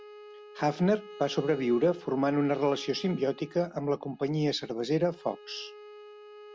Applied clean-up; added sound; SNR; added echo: none; Bowed string instrument; 19 dB; none.